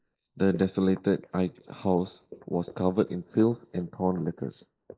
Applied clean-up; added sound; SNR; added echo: neural mask model Resemble Enhance denoiser.